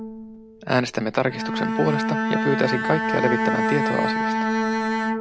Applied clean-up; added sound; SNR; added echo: none; Bowed string instrument; -1 dB; none.